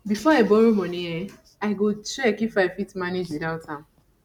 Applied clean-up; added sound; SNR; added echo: none; none; none; none.